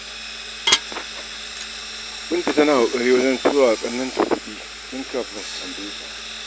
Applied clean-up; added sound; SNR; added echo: none; Sawing + Dishes, pots, and pans / Glass; 6 dB; none.